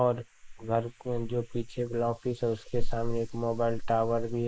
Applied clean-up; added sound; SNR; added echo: neural mask model Resemble Enhance denoiser.